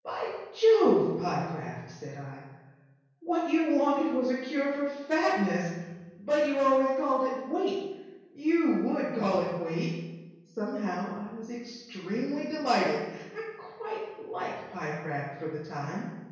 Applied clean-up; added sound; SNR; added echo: none; none; none; reverberation time 1.0 s.